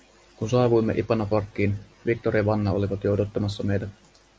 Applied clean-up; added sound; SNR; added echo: none; none; none; none.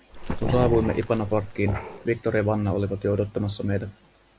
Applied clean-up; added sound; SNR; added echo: none; Growling; 5 dB; none.